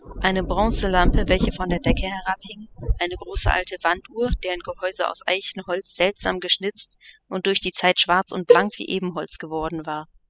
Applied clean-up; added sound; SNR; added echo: classical method spectral subtraction.